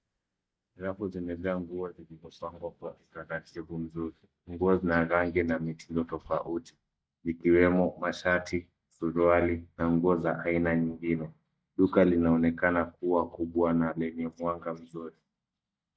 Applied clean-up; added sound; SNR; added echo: neural mask model DeepFilterNet 3.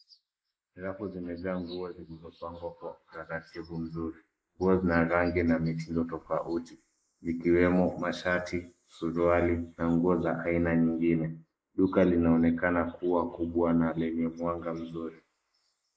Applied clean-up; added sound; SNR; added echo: neural mask model Resemble Enhance denoiser.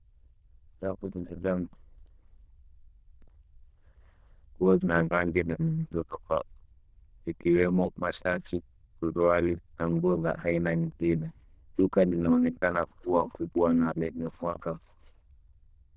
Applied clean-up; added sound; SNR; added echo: neural diffusion model UNIVERSE++.